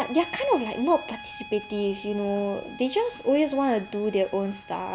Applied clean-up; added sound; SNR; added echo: none; Bowed string instrument; 17 dB; none.